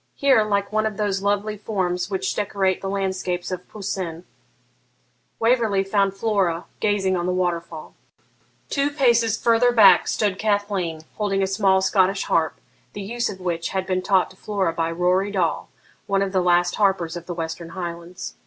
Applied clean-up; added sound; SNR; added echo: none; none; none; none.